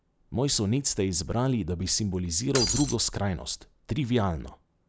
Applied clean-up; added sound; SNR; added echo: none; Shatter; 1 dB; none.